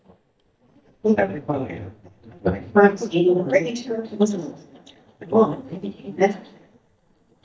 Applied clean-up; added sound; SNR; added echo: neural mask model DeepFilterNet 3.